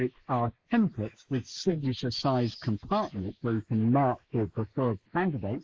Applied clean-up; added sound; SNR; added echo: neural mask model Resemble Enhance denoiser.